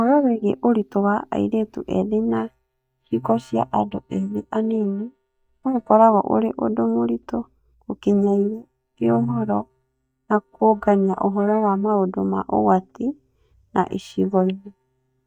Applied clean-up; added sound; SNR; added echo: neural mask model DeepFilterNet 3.